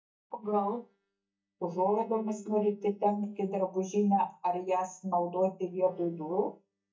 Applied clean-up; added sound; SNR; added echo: neural mask model DeepFilterNet 3.